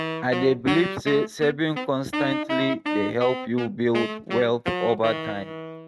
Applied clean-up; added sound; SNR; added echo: neural mask model RNNoise.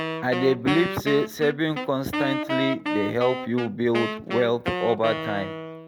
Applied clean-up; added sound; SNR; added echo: none; Wind instrument, woodwind instrument; 5 dB; none.